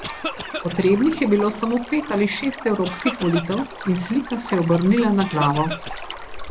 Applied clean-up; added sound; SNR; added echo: none; Stream + Cough; 10 dB; none.